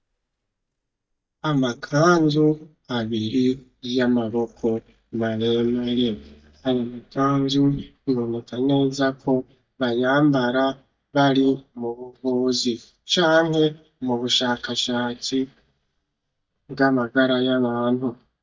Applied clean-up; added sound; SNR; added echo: neural mask model DeepFilterNet 3.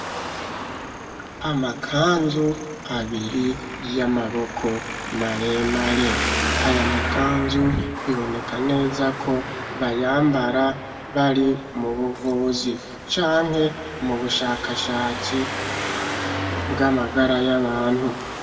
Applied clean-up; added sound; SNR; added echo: none; Traffic noise, roadway noise; 6 dB; reverberation time 1.5 s.